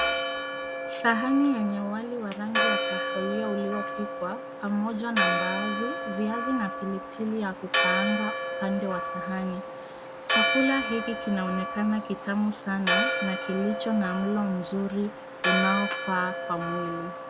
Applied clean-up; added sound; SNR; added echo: none; Church bell; 1 dB; none.